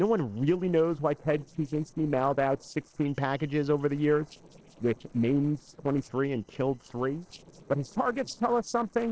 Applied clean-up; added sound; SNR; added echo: neural separator model SepFormer DNS4.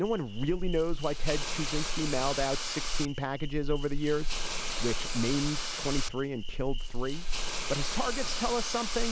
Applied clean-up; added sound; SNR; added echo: none; Hiss / Insect; -2 dB; none.